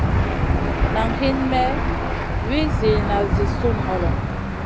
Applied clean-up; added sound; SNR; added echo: none; Engine / Aircraft; -4 dB; none.